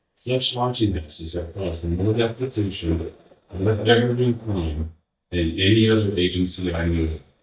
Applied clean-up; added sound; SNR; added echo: neural mask model DeepFilterNet 3.